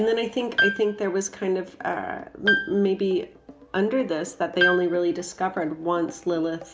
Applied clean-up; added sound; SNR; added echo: none; Piano; 4 dB; none.